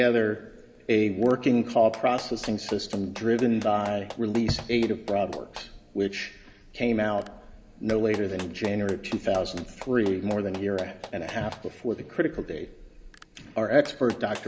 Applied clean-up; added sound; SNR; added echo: none; Clapping; 19 dB; reverberation time 2.1 s.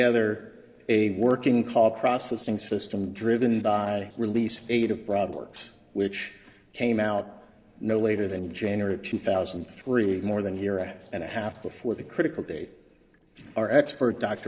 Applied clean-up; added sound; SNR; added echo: neural separator model SepFormer DNS4.